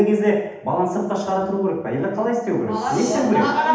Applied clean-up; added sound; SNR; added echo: none; none; none; reverberation time 0.8 s.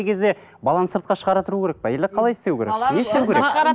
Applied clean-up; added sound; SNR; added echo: none; none; none; none.